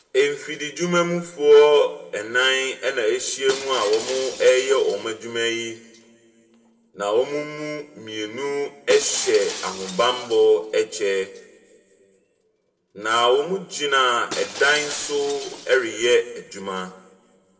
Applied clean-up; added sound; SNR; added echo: none; Shatter; 17 dB; reverberation time 1.3 s.